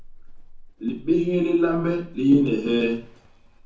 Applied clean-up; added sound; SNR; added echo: none; Livestock, farm animals, working animals; 19 dB; reverberation time 0.6 s.